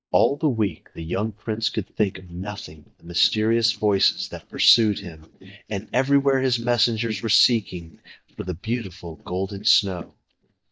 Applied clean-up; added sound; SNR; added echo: neural mask model DeepFilterNet 3.